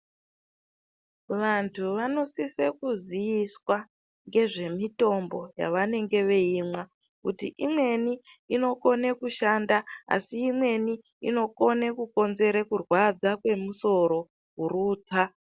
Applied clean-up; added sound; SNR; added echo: none; none; none; none.